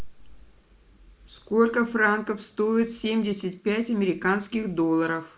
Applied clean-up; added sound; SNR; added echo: neural mask model Resemble Enhance denoiser.